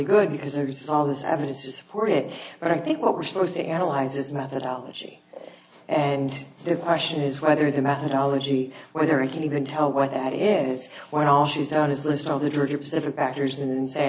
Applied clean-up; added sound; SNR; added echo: none; none; none; none.